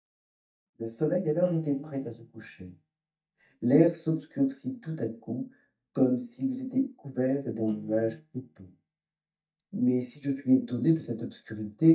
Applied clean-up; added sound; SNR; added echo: neural mask model DeepFilterNet 3.